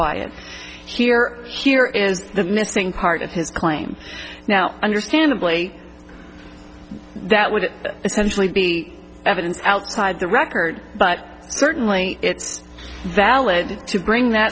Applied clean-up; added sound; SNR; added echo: none; none; none; none.